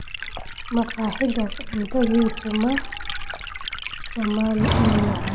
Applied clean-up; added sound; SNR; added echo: none; Liquid; 7 dB; none.